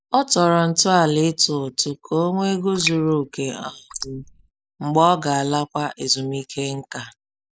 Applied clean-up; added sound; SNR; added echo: neural mask model Resemble Enhance denoiser.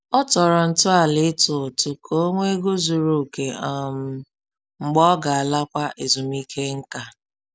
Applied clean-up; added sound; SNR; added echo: none; none; none; none.